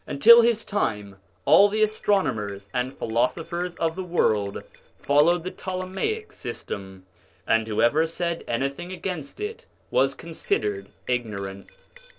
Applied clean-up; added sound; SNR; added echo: neural separator model SepFormer DNS4.